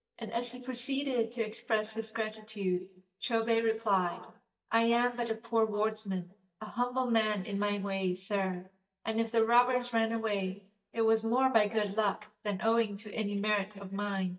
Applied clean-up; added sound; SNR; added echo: neural mask model DeepFilterNet 3.